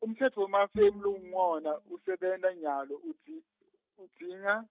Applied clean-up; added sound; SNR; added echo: neural mask model RNNoise.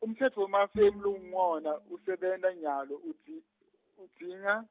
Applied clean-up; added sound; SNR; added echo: none; Bowed string instrument; 18 dB; none.